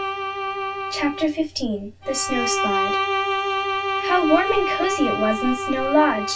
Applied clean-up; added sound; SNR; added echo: none; Bowed string instrument; 1 dB; reverberation time 0.1 s.